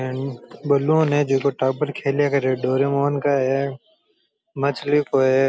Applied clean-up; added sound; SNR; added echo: none; none; none; none.